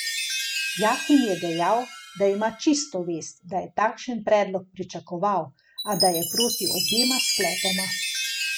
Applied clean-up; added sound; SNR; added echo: none; Chime; 4 dB; none.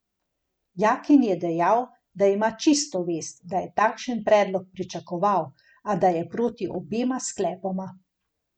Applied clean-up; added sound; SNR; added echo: none; none; none; none.